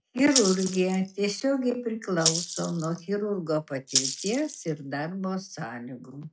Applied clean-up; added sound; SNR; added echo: classical method log-MMSE.